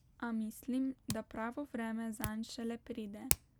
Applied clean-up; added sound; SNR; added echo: none; Hands; 4 dB; none.